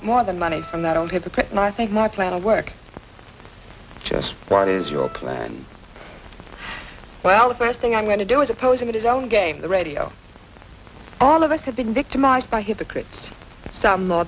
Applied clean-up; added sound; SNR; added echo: none; Wind instrument, woodwind instrument; 18 dB; none.